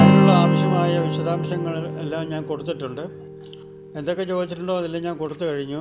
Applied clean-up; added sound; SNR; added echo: none; Acoustic guitar; -4 dB; none.